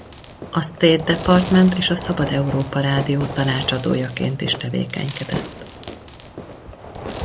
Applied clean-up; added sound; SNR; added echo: none; Fireworks; 11 dB; none.